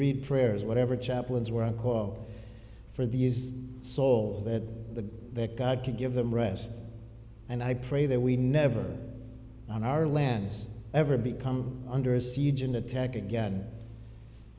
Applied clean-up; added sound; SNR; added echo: none; none; none; none.